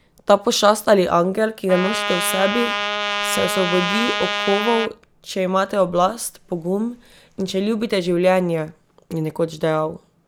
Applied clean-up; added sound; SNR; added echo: none; Trumpet; 3 dB; none.